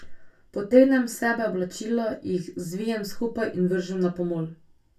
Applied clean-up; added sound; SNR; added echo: none; none; none; reverberation time 0.2 s.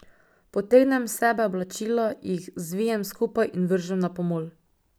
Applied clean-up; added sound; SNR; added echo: none; none; none; none.